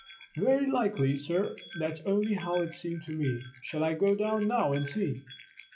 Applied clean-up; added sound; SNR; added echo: classical method WPE with log-MMSE.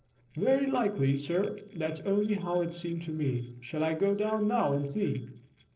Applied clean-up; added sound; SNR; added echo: neural separator model SepFormer DNS4.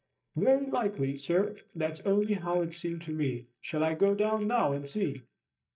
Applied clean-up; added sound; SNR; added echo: neural mask model DeepFilterNet 3.